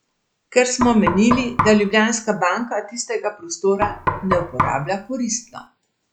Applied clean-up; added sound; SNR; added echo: none; Knock; 5 dB; none.